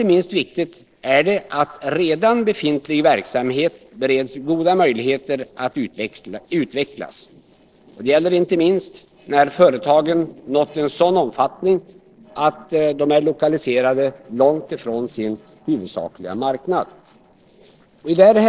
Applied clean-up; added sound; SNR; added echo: neural separator model SepFormer DNS4.